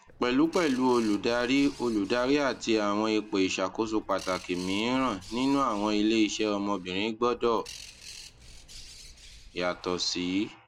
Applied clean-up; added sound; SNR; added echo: none; Bird; 20 dB; none.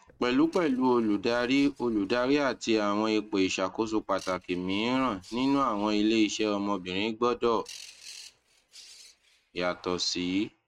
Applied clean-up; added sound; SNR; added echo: neural mask model RNNoise.